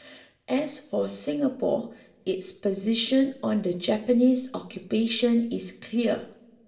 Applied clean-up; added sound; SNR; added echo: none; none; none; reverberation time 0.7 s.